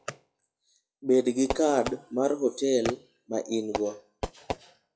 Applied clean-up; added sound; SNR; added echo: classical method WPE with log-MMSE.